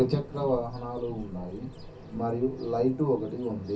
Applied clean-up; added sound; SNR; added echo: none; Cricket / Bird; 18 dB; reverberation time 0.3 s.